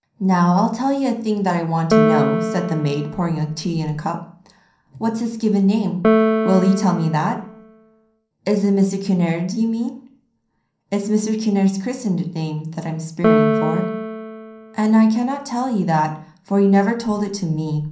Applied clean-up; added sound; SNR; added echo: none; Piano; 3 dB; reverberation time 0.6 s.